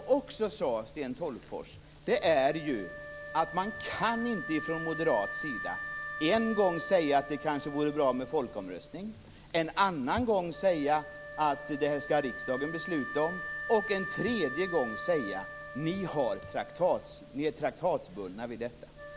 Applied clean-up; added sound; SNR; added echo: none; Wind instrument, woodwind instrument; 11 dB; none.